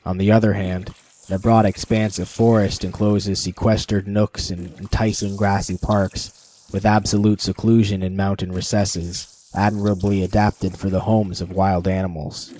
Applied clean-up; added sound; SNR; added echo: neural mask model Resemble Enhance denoiser.